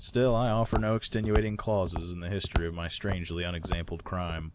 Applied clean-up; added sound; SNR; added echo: none; Walk, footsteps; 6 dB; none.